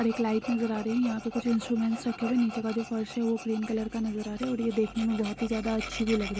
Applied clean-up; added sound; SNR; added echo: none; Tools; 14 dB; none.